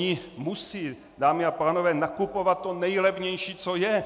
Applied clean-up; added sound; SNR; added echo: none; none; none; none.